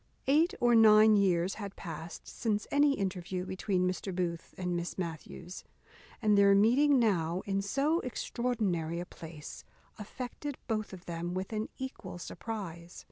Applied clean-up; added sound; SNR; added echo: none; none; none; none.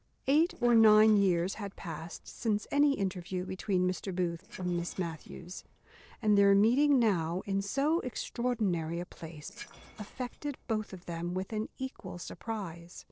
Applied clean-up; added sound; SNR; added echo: neural separator model SepFormer DNS4.